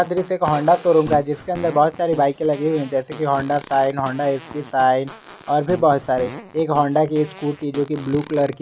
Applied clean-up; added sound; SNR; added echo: none; Fart; 18 dB; none.